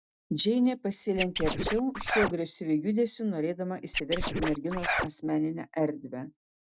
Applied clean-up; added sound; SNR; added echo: none; Scratching (performance technique); 1 dB; none.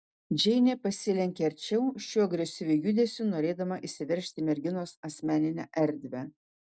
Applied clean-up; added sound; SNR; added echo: none; none; none; none.